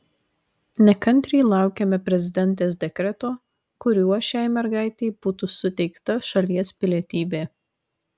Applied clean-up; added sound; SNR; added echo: none; none; none; none.